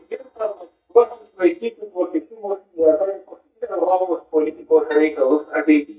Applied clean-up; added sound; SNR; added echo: neural mask model DeepFilterNet 3.